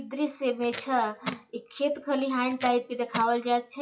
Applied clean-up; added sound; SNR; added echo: classical method WPE with log-MMSE.